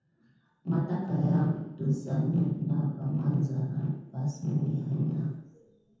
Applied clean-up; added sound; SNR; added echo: none; none; none; reverberation time 0.9 s.